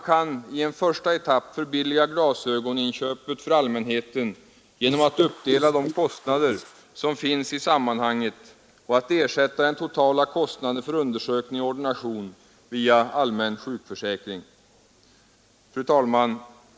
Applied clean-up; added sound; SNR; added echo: neural mask model Resemble Enhance denoiser.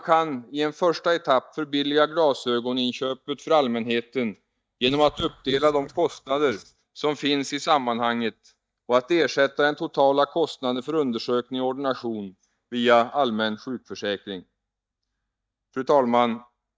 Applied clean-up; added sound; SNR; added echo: neural mask model DeepFilterNet 3.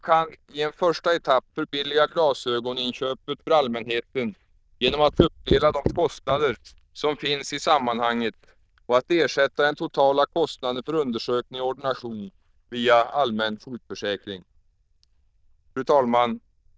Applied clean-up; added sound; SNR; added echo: neural diffusion model UNIVERSE++.